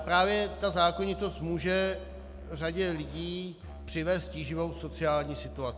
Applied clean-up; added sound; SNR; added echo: none; Musical instrument; 13 dB; none.